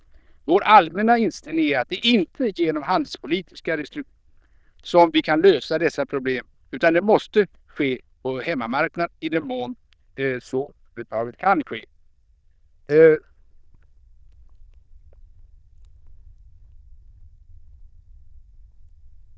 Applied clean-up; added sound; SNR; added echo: neural diffusion model UNIVERSE++.